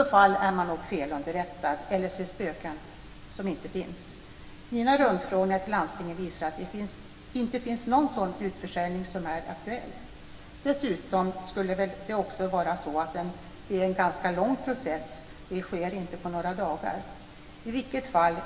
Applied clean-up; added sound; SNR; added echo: none; none; none; reverberation time 1.8 s.